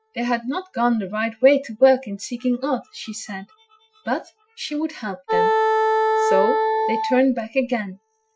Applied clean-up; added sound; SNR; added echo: classical method Wiener filter.